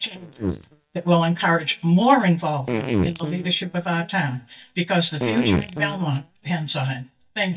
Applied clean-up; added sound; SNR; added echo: neural mask model DeepFilterNet 3.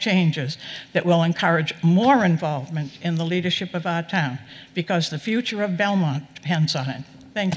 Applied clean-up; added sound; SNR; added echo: none; none; none; none.